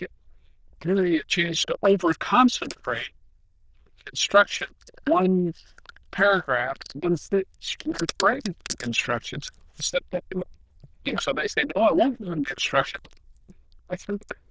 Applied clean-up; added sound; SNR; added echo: neural diffusion model UNIVERSE++.